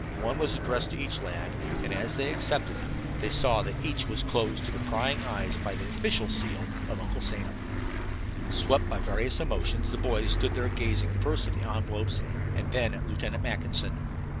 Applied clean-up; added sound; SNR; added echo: none; Engine starting / Motor vehicle (road) + Aircraft; -3 dB; none.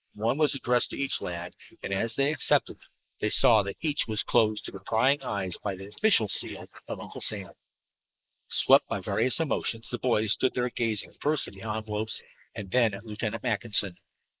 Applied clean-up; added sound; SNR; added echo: neural mask model Resemble Enhance denoiser.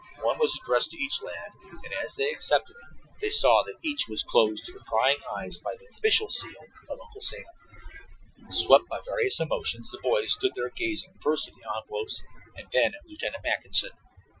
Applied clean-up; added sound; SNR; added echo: classical method Wiener filter.